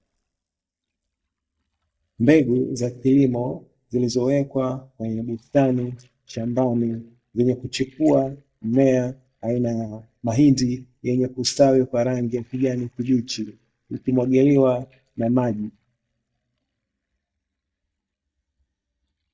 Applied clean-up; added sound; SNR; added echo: neural mask model DeepFilterNet 3.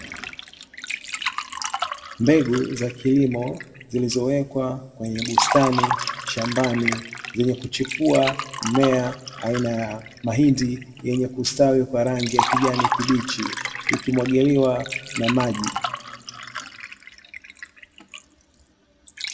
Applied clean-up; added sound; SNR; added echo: none; Liquid; 6 dB; reverberation time 1.2 s.